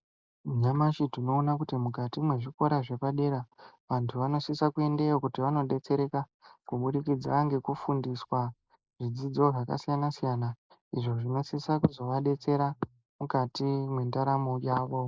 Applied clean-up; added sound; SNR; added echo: neural mask model Resemble Enhance denoiser.